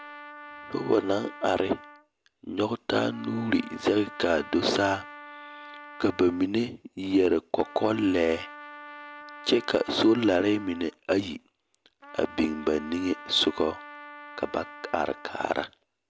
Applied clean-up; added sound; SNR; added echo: none; Trumpet; 17 dB; none.